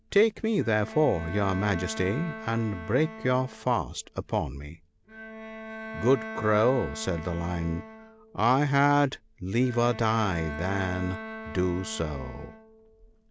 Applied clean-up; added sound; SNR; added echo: none; Bowed string instrument; 13 dB; none.